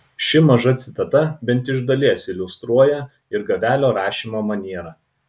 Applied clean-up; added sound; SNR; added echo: none; none; none; none.